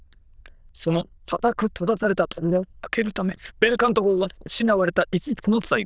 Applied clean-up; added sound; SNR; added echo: neural diffusion model UNIVERSE++.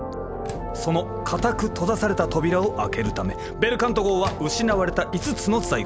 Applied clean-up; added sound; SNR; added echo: none; Engine; 15 dB; none.